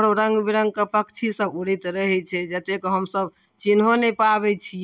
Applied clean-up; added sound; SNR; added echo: none; none; none; none.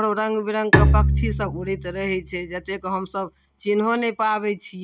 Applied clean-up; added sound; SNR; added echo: none; Bowed string instrument; -2 dB; none.